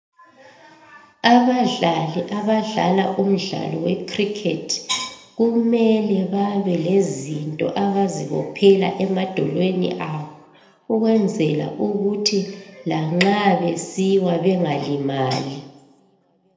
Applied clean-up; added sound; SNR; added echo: none; none; none; reverberation time 0.8 s.